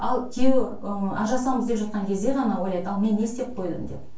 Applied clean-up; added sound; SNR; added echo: none; none; none; reverberation time 0.3 s.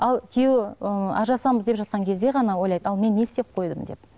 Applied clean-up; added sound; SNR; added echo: none; none; none; none.